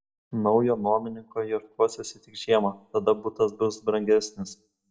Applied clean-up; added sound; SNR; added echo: none; none; none; reverberation time 0.2 s.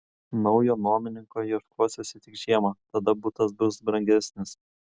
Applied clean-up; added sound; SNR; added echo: none; none; none; none.